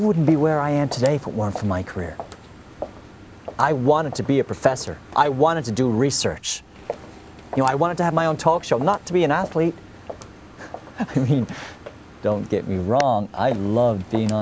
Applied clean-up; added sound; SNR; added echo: none; Walk, footsteps; 16 dB; none.